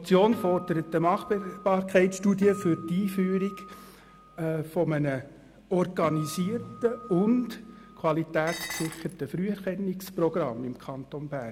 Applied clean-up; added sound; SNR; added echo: none; Acoustic guitar + Dishes, pots, and pans; 16 dB; none.